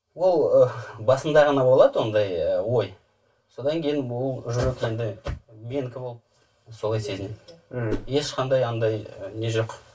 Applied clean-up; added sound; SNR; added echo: none; Whoosh, swoosh, swish; 7 dB; reverberation time 0.2 s.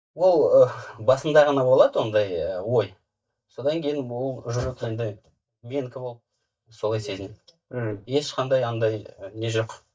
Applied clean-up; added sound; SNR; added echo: neural mask model DeepFilterNet 3.